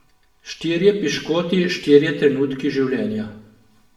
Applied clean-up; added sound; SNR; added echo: none; none; none; reverberation time 0.7 s.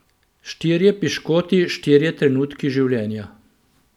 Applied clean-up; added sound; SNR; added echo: none; none; none; none.